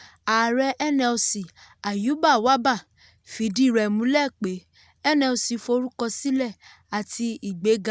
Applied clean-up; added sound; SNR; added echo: none; none; none; none.